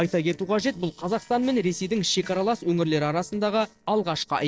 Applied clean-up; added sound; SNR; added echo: neural separator model SepFormer DNS4.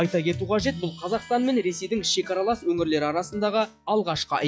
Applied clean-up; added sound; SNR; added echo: classical method log-MMSE.